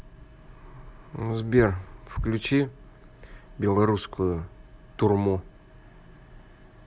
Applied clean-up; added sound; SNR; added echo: none; none; none; none.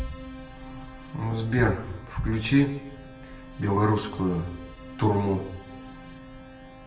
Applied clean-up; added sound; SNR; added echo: none; Keyboard (musical); 17 dB; reverberation time 0.7 s.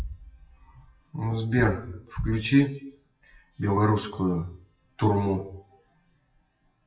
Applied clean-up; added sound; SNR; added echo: classical method WPE with log-MMSE.